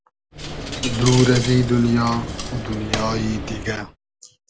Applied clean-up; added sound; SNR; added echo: none; Coin (dropping); 7 dB; none.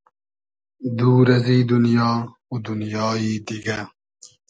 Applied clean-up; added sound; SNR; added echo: none; none; none; none.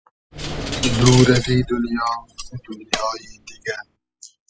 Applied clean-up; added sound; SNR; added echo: classical method spectral subtraction.